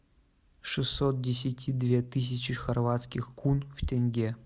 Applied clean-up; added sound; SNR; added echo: none; none; none; none.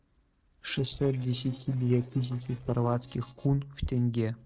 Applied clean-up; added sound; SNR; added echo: neural separator model SepFormer DNS4.